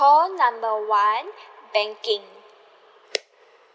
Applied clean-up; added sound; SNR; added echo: none; none; none; none.